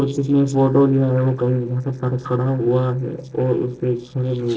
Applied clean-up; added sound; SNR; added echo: neural separator model SepFormer DNS4.